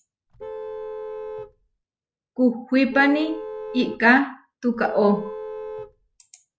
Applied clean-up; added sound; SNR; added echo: none; Vehicle horn, car horn, honking; 11 dB; none.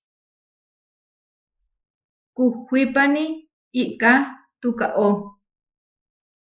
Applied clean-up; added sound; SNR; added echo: neural mask model Resemble Enhance denoiser.